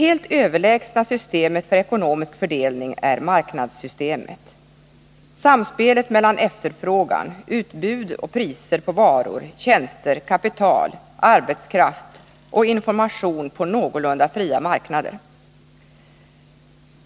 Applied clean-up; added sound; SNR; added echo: none; none; none; none.